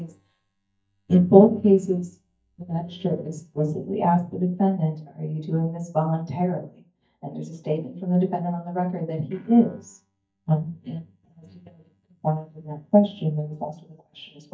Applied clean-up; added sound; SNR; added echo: neural mask model DeepFilterNet 3.